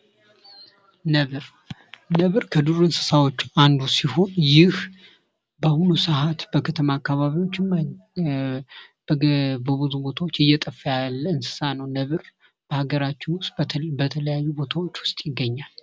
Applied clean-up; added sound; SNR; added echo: none; none; none; none.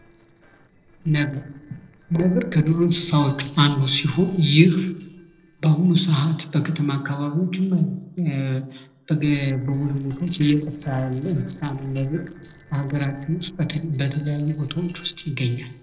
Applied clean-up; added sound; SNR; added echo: neural separator model SepFormer DNS4.